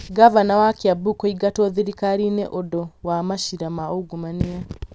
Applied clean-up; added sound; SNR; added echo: none; none; none; none.